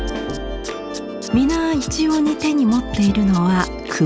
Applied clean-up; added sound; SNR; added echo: none; Tools + Snare drum; 19 dB; none.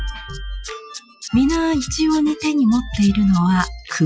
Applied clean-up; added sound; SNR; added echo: classical method Wiener filter.